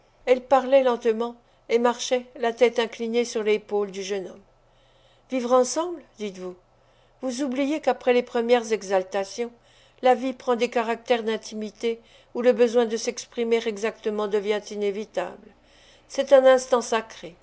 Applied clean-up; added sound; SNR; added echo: none; none; none; none.